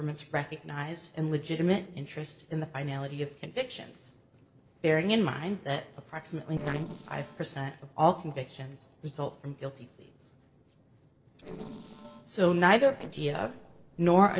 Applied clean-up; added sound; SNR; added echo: neural separator model SepFormer DNS4.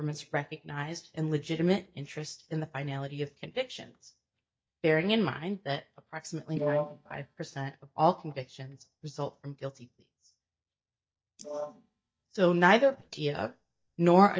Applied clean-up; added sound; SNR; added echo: neural mask model DeepFilterNet 3.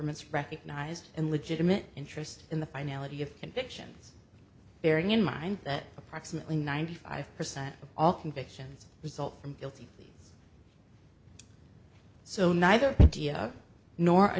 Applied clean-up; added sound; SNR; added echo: none; none; none; none.